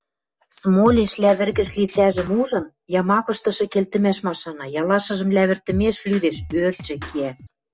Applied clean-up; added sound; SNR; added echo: none; Drum kit; 14 dB; none.